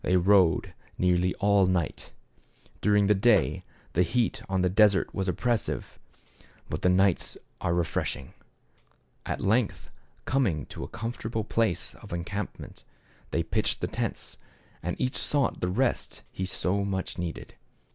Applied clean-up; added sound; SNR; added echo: none; none; none; none.